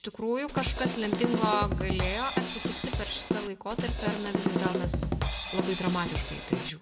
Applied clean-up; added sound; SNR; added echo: none; Drum kit; -3 dB; reverberation time 2.2 s.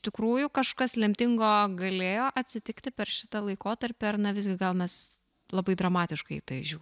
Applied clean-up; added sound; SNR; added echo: none; none; none; none.